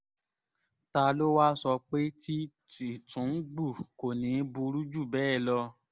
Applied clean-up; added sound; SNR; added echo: none; none; none; none.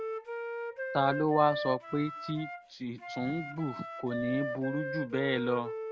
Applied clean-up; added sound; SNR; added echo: none; Wind instrument, woodwind instrument; 5 dB; none.